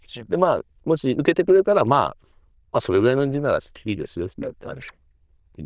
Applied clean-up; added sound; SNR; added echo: neural diffusion model UNIVERSE++.